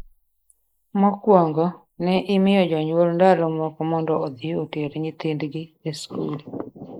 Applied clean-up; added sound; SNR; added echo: neural mask model Resemble Enhance denoiser.